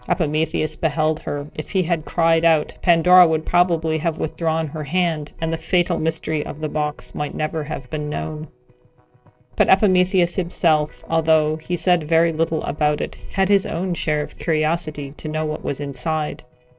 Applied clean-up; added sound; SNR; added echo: neural separator model SepFormer DNS4.